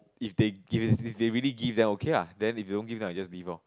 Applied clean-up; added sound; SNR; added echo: none; none; none; none.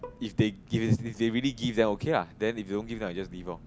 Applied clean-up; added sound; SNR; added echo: none; Bowed string instrument + Engine; 19 dB; none.